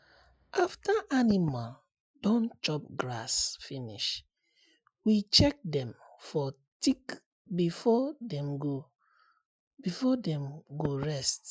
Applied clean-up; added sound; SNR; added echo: classical method Wiener filter.